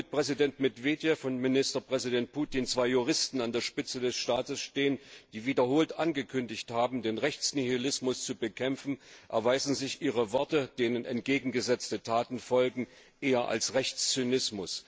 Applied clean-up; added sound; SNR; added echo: none; none; none; none.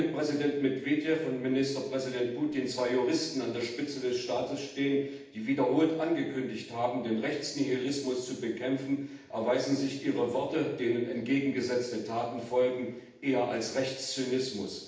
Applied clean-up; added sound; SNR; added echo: none; none; none; reverberation time 0.8 s.